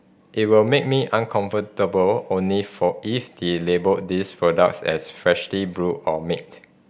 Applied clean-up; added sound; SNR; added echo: none; none; none; none.